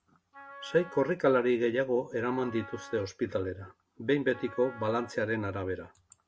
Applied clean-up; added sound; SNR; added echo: none; Wind instrument, woodwind instrument; 20 dB; none.